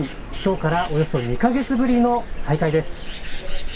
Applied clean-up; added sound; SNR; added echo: none; Bird; 14 dB; reverberation time 0.1 s.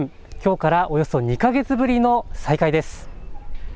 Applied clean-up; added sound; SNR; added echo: none; none; none; none.